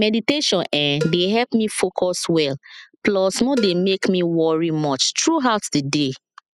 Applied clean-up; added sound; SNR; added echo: classical method spectral subtraction.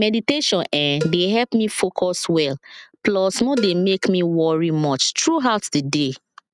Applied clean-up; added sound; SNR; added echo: neural mask model RNNoise.